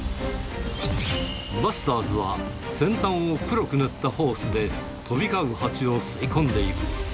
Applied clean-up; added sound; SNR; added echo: none; none; none; none.